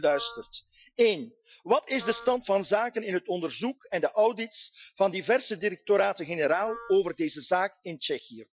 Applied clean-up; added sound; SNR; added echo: classical method Wiener filter.